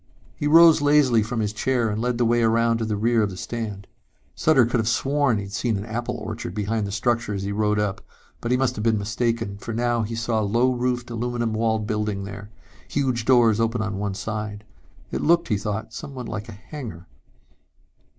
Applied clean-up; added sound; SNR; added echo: none; none; none; none.